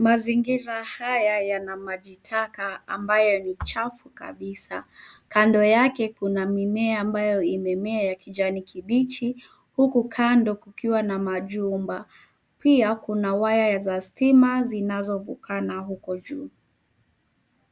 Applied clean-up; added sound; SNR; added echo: none; none; none; none.